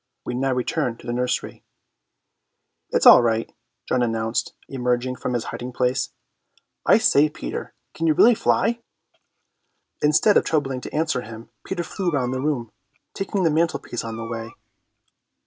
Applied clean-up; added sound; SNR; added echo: none; Meow; 19 dB; none.